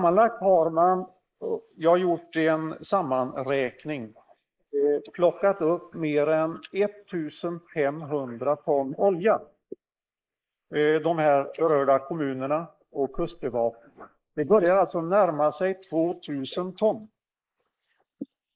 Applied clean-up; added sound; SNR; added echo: neural mask model Resemble Enhance denoiser.